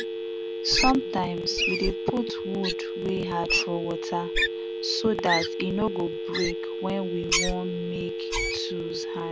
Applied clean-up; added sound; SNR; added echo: none; Telephone + Wild animals; 0 dB; none.